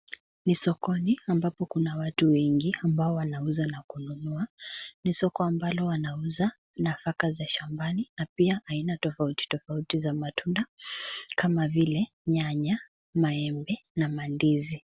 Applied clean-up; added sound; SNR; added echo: none; none; none; none.